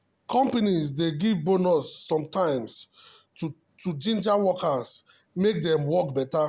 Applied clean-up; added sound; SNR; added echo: none; none; none; none.